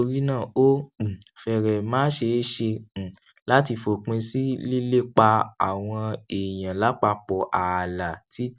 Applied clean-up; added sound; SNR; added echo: none; none; none; none.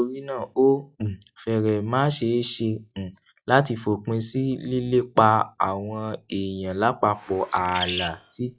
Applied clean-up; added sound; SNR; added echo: classical method log-MMSE.